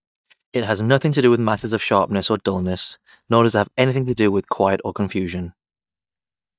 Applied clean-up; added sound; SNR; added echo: neural mask model DeepFilterNet 3.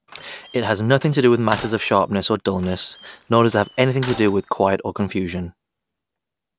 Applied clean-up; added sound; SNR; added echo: none; Slam; 18 dB; none.